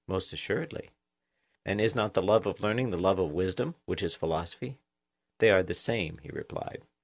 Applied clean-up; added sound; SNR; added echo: none; none; none; none.